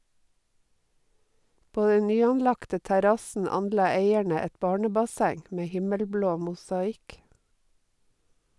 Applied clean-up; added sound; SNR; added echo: none; none; none; none.